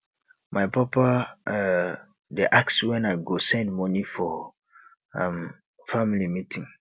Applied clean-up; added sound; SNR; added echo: none; none; none; none.